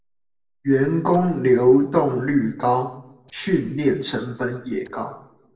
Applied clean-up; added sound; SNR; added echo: neural separator model SepFormer DNS4.